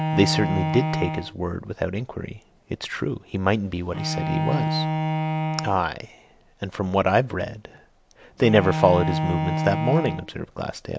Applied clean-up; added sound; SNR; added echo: none; Bowed string instrument; 3 dB; none.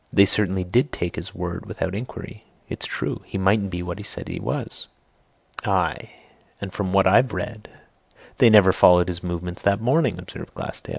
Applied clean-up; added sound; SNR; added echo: none; none; none; none.